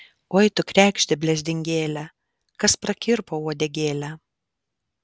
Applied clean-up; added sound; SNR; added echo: none; none; none; none.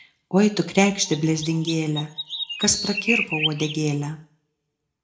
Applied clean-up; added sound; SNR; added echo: none; Chirp, tweet; 5 dB; reverberation time 0.3 s.